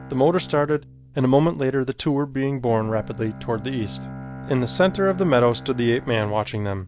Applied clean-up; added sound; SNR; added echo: none; Bowed string instrument; 16 dB; none.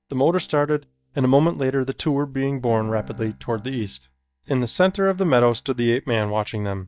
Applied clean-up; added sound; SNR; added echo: neural mask model DeepFilterNet 3.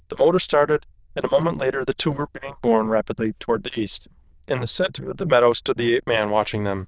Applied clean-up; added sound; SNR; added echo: neural diffusion model UNIVERSE++.